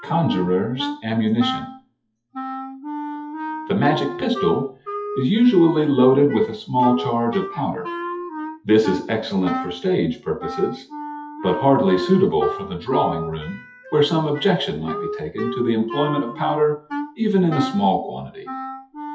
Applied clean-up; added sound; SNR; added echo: classical method WPE with log-MMSE.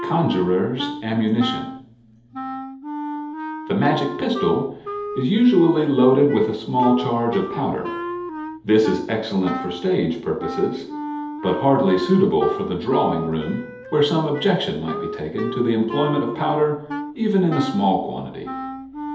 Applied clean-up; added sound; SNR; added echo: none; Wind instrument, woodwind instrument; 10 dB; reverberation time 0.8 s.